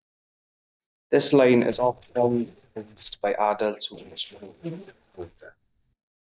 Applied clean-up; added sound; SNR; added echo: neural mask model DeepFilterNet 3.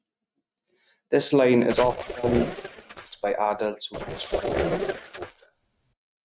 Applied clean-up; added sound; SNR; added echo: neural mask model RNNoise.